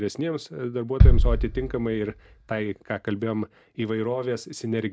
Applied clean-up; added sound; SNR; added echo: none; Bass drum; -5 dB; none.